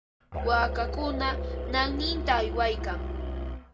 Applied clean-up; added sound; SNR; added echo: none; Musical instrument; 2 dB; reverberation time 1.1 s.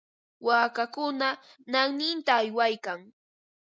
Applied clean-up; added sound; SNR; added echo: none; none; none; none.